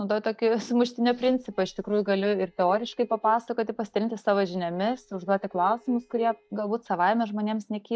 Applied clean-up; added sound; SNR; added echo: neural mask model DeepFilterNet 3.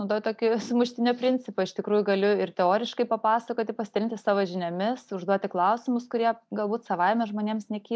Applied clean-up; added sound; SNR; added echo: none; none; none; none.